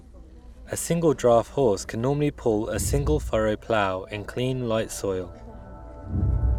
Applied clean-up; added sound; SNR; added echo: none; Crowd; 6 dB; none.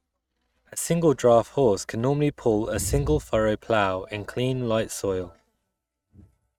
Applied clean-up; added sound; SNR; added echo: neural mask model RNNoise.